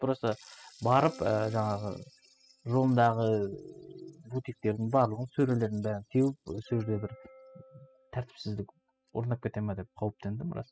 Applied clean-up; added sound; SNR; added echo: classical method spectral subtraction.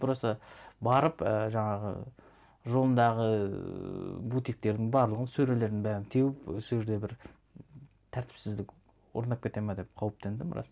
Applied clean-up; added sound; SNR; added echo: none; none; none; none.